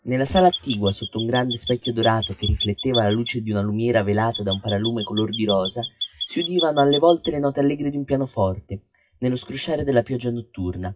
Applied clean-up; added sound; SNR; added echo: classical method WPE with log-MMSE.